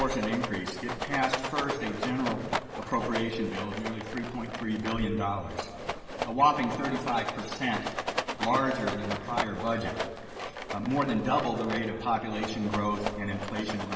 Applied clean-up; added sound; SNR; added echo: none; Rattle; 6 dB; reverberation time 2.9 s.